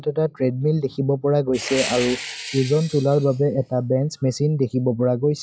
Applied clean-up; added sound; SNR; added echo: classical method log-MMSE.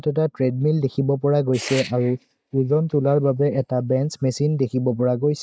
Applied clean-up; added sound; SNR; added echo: neural mask model DeepFilterNet 3.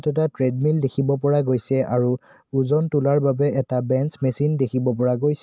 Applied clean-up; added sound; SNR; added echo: none; none; none; none.